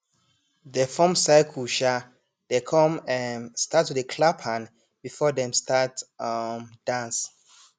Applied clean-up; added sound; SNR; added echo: none; none; none; none.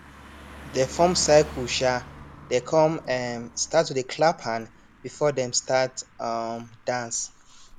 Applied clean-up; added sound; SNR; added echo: none; Car passing by; 18 dB; none.